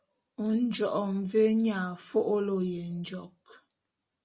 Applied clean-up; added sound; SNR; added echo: none; none; none; none.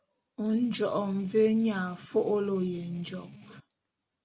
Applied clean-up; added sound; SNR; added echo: none; Strum; 20 dB; none.